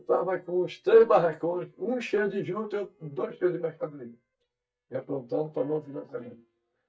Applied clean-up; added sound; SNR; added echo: neural mask model DeepFilterNet 3.